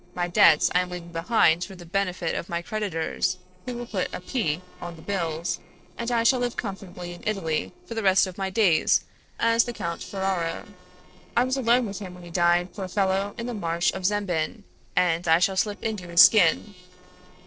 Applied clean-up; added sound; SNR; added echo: neural separator model SepFormer DNS4.